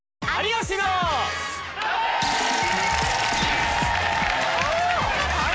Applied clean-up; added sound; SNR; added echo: none; Writing; 19 dB; none.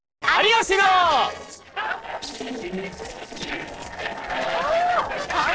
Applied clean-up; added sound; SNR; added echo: neural separator model SepFormer DNS4.